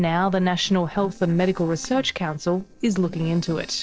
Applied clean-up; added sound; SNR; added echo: neural separator model SepFormer DNS4.